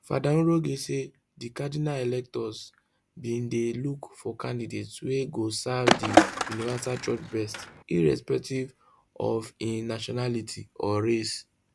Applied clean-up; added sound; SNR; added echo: none; Skateboard; -4 dB; none.